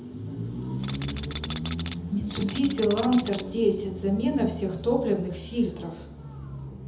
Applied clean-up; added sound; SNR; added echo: none; Tools; 12 dB; reverberation time 0.8 s.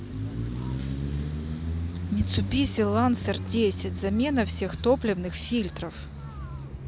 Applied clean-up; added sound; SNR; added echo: none; none; none; none.